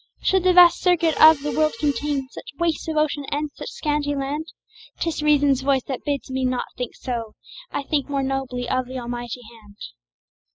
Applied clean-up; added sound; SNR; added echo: classical method spectral subtraction.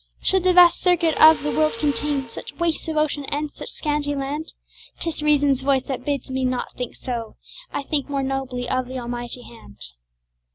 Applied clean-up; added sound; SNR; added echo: none; Mechanisms; 13 dB; none.